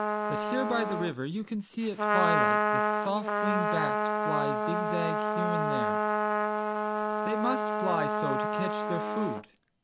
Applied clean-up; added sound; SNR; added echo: none; Trumpet; -5 dB; none.